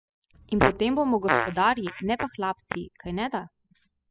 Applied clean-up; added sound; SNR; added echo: classical method spectral subtraction.